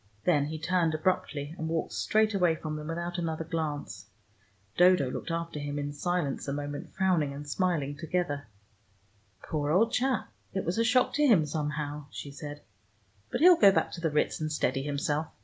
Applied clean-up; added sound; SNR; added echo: none; none; none; none.